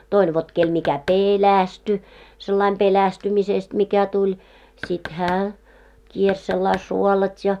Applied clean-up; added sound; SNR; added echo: none; Knock; 17 dB; none.